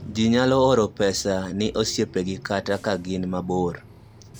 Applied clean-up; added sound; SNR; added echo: none; Bus / Engine; 19 dB; none.